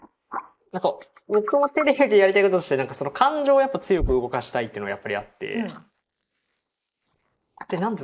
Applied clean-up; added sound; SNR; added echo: neural mask model Resemble Enhance denoiser.